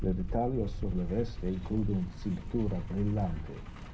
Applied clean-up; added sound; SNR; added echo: none; Truck; 4 dB; reverberation time 0.4 s.